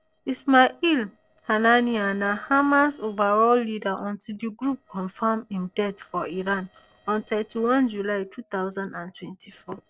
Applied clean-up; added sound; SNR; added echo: neural separator model SepFormer DNS4.